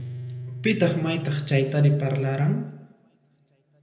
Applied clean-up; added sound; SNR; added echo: none; Guitar; 14 dB; reverberation time 0.8 s.